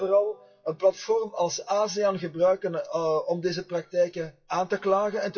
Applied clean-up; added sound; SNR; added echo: classical method WPE with log-MMSE.